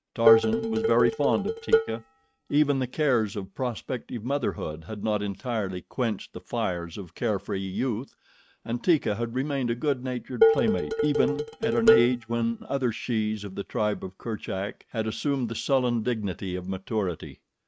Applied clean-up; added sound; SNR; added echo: neural mask model RNNoise.